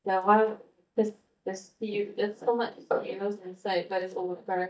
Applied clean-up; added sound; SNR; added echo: neural mask model DeepFilterNet 3.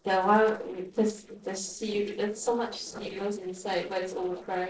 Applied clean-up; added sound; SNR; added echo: neural separator model SepFormer DNS4.